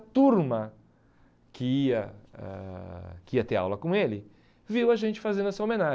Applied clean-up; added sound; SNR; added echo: none; none; none; none.